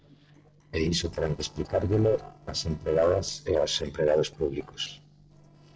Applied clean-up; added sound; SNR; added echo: neural separator model SepFormer DNS4.